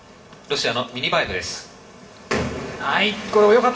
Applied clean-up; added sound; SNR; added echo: none; none; none; reverberation time 0.7 s.